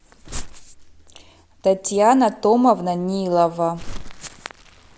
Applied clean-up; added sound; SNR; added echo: none; Crumpling, crinkling; 15 dB; none.